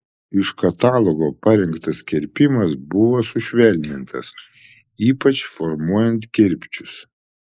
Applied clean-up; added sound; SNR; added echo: neural mask model Resemble Enhance denoiser.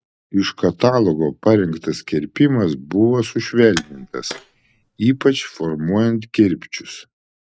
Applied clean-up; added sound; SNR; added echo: neural mask model RNNoise.